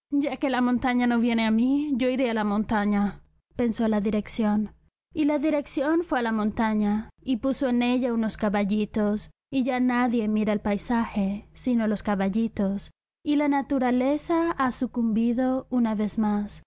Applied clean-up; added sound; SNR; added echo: none; none; none; none.